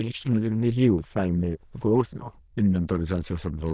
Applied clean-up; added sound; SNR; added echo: neural diffusion model UNIVERSE++.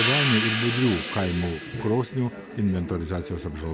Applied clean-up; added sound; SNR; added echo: none; Cymbal; 5 dB; none.